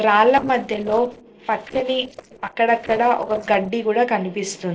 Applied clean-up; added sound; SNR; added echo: neural separator model SepFormer DNS4.